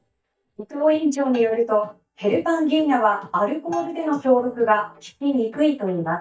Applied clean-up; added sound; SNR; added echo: neural mask model DeepFilterNet 3.